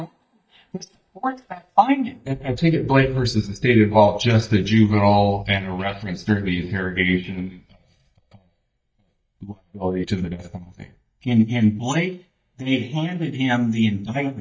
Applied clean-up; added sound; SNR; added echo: neural mask model DeepFilterNet 3.